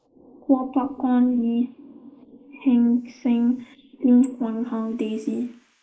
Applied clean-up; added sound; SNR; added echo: neural mask model Resemble Enhance denoiser.